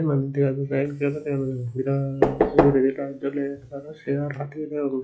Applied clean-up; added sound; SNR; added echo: classical method log-MMSE.